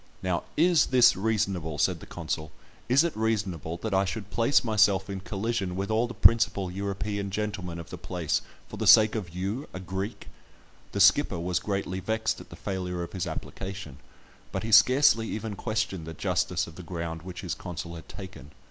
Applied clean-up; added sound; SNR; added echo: none; none; none; none.